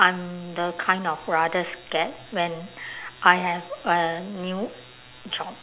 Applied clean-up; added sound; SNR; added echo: none; none; none; none.